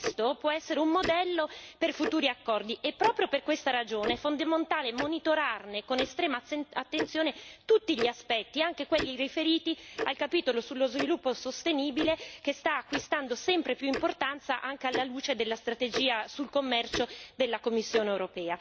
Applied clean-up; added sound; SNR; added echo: none; Tick-tock; 11 dB; none.